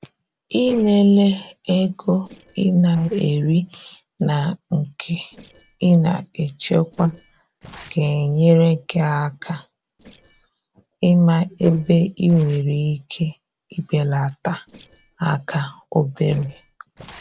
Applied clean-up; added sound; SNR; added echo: neural separator model SepFormer DNS4.